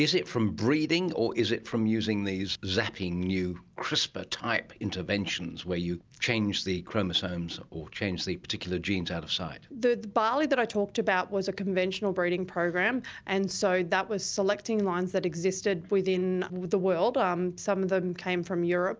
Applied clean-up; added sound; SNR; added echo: none; none; none; none.